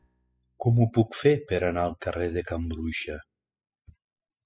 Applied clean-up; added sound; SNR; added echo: classical method spectral subtraction.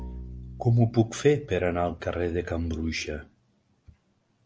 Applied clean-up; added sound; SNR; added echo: none; Bowed string instrument; 18 dB; none.